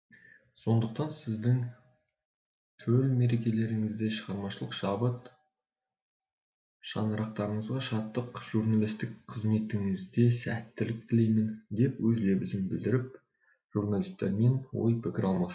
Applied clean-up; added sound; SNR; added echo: none; none; none; none.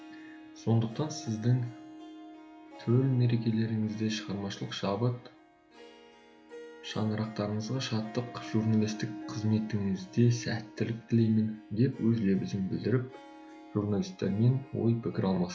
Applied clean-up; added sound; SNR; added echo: none; Harp; 18 dB; none.